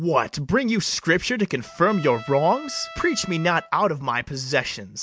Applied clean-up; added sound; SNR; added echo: none; Trumpet; 19 dB; none.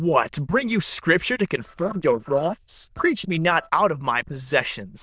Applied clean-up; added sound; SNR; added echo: neural diffusion model UNIVERSE++.